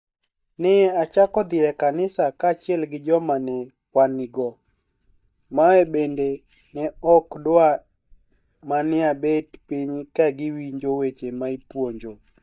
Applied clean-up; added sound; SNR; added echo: neural mask model DeepFilterNet 3.